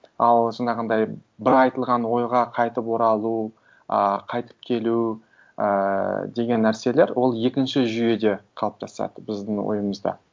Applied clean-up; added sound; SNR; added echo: none; none; none; none.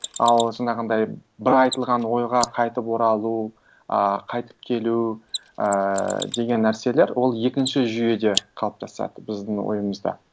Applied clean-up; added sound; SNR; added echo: neural mask model Resemble Enhance denoiser.